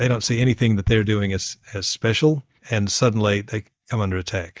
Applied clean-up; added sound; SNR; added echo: neural mask model DeepFilterNet 3.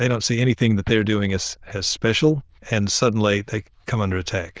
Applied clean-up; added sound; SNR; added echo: neural diffusion model UNIVERSE++.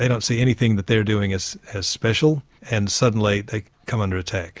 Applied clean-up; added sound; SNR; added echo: none; none; none; none.